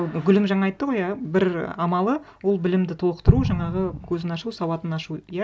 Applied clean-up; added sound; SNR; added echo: none; Explosion; 0 dB; none.